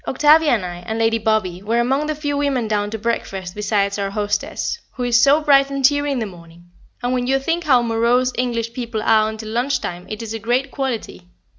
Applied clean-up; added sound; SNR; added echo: none; none; none; none.